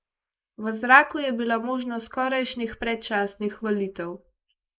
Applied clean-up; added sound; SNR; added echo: neural mask model Resemble Enhance denoiser.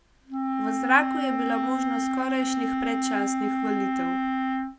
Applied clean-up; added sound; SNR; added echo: none; Wind instrument, woodwind instrument; -4 dB; none.